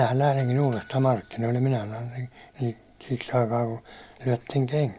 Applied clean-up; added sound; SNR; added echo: none; Doorbell; 14 dB; none.